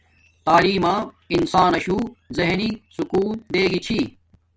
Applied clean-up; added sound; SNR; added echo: none; none; none; none.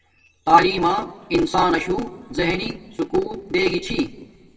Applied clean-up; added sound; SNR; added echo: none; none; none; reverberation time 1.6 s.